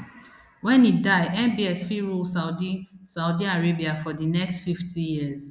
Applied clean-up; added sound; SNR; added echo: none; none; none; none.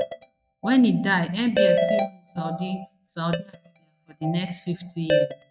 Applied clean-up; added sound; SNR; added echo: neural mask model RNNoise.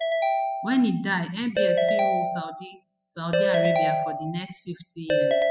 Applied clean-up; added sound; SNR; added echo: classical method spectral subtraction.